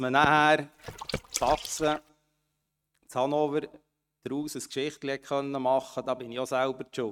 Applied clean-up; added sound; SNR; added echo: neural mask model RNNoise.